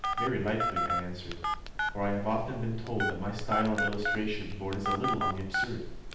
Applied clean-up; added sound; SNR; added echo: none; Telephone; 0 dB; reverberation time 0.8 s.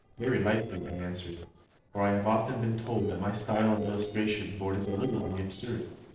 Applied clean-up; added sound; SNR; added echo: neural separator model SepFormer DNS4.